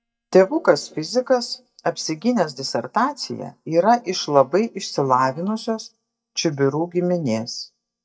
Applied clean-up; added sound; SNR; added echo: neural mask model DeepFilterNet 3.